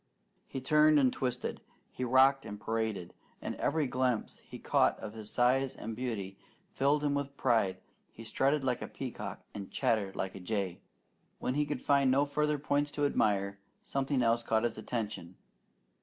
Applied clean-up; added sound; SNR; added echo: none; none; none; none.